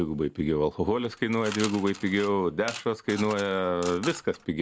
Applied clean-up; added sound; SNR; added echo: none; Coin (dropping) / Mechanisms; 15 dB; none.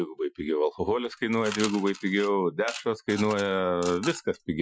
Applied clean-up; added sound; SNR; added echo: classical method Wiener filter.